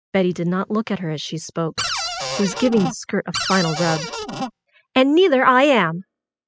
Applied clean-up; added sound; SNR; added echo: classical method spectral subtraction.